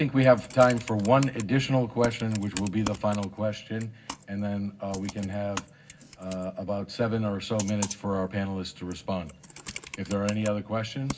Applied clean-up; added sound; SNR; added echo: none; Computer keyboard; 15 dB; reverberation time 0.4 s.